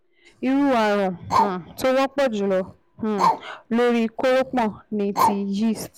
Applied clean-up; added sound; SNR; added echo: none; Bark; 5 dB; none.